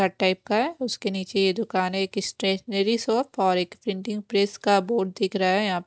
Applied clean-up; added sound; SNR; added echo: none; none; none; none.